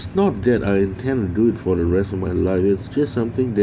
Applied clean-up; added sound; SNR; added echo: none; none; none; none.